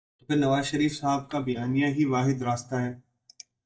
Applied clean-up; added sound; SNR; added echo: neural mask model DeepFilterNet 3.